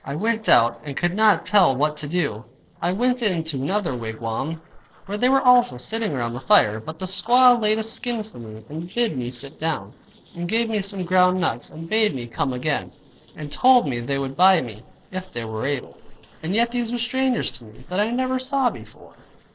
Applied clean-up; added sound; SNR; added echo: neural separator model SepFormer DNS4.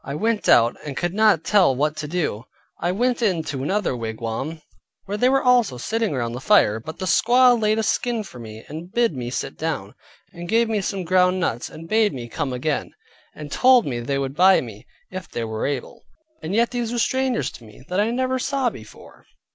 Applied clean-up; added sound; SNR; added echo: none; none; none; none.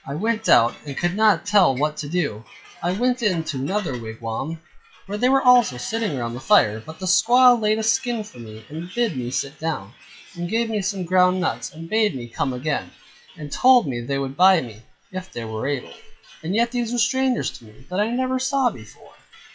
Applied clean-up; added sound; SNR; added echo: classical method WPE with log-MMSE.